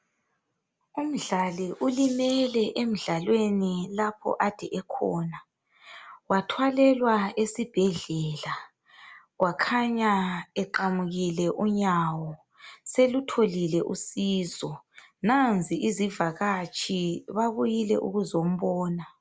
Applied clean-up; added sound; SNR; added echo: none; none; none; none.